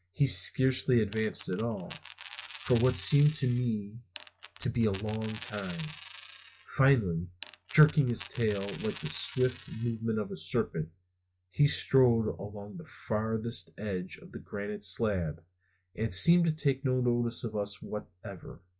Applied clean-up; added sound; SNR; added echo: classical method log-MMSE.